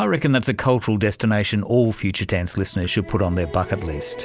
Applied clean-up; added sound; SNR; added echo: none; none; none; none.